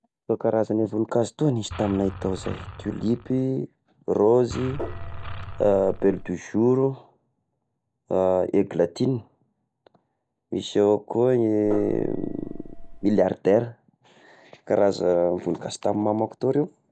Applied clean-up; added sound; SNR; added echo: none; Gong + Engine; 11 dB; none.